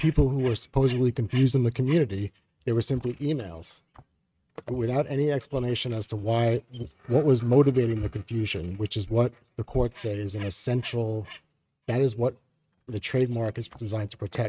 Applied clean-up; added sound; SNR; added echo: neural mask model RNNoise.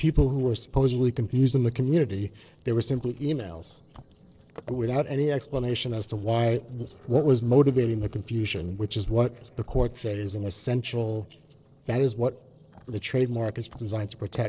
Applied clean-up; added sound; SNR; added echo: neural separator model SepFormer DNS4.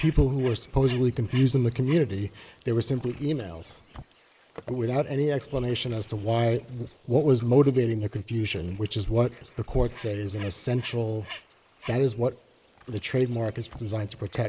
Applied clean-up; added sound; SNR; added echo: neural mask model Resemble Enhance denoiser.